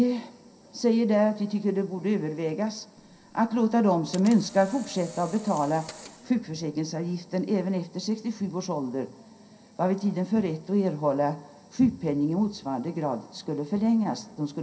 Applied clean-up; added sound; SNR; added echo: none; Camera; 20 dB; reverberation time 0.3 s.